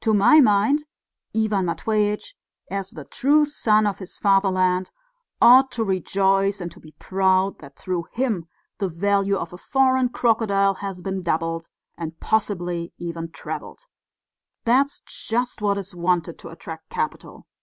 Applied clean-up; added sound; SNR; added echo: none; none; none; none.